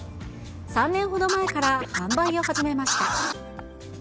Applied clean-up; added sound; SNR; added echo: none; Scratching (performance technique); 3 dB; none.